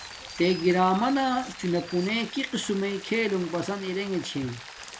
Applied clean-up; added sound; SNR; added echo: none; Chirp, tweet + Rain; 15 dB; none.